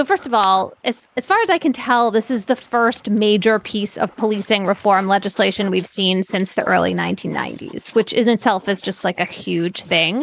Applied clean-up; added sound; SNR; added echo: neural mask model Resemble Enhance denoiser.